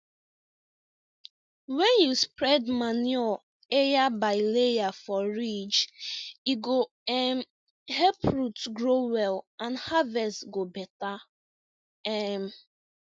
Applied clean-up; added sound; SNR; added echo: none; none; none; none.